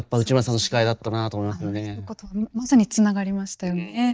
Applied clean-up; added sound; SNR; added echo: neural mask model DeepFilterNet 3.